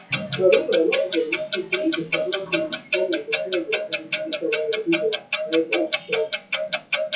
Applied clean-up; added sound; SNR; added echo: classical method WPE with log-MMSE.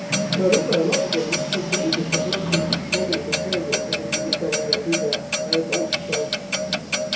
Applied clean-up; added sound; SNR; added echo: none; Clock; -2 dB; reverberation time 0.7 s.